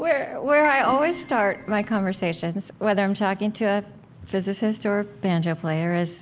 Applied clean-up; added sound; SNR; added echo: none; Keyboard (musical); 18 dB; none.